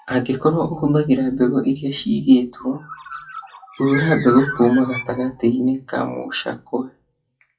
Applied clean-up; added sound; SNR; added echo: classical method WPE with log-MMSE.